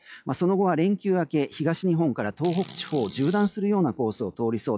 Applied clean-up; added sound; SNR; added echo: classical method log-MMSE.